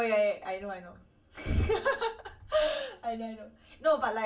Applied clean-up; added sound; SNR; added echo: none; none; none; reverberation time 0.3 s.